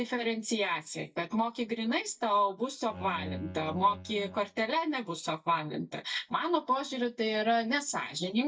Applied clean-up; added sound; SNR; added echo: neural mask model DeepFilterNet 3.